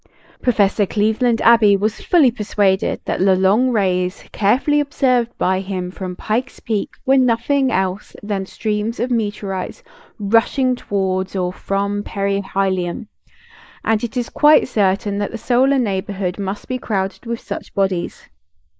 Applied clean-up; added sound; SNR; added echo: neural mask model Resemble Enhance denoiser.